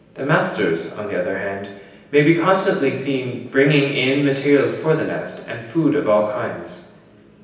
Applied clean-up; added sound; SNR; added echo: none; none; none; reverberation time 0.9 s.